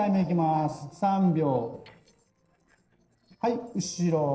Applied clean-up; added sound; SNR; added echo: neural separator model SepFormer DNS4.